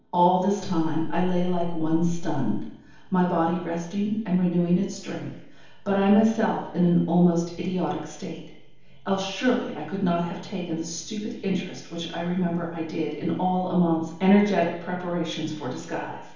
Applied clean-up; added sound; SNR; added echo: none; none; none; reverberation time 2.2 s.